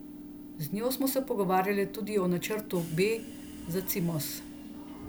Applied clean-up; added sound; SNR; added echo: none; Subway, metro, underground / Train; 12 dB; none.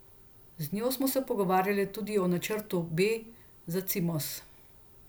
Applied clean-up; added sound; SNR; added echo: none; none; none; none.